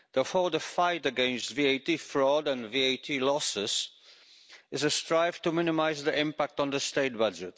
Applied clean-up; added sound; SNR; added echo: none; none; none; none.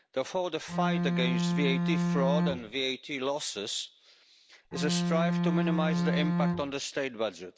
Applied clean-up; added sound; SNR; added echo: none; Bowed string instrument; -4 dB; none.